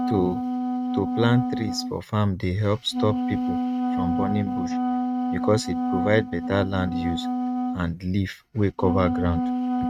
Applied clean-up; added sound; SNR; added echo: neural mask model RNNoise.